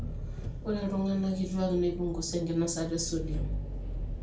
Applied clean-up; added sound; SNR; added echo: none; Engine; 5 dB; reverberation time 0.3 s.